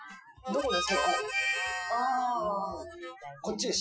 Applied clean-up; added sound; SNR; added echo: classical method Wiener filter.